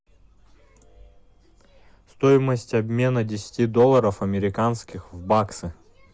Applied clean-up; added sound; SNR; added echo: none; none; none; none.